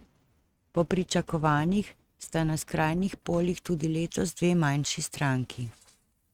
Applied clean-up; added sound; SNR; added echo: neural mask model RNNoise.